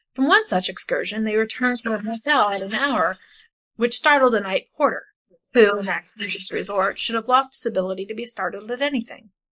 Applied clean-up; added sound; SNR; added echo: neural mask model Resemble Enhance denoiser.